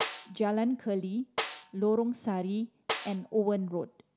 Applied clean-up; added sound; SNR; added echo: none; Snare drum; 9 dB; none.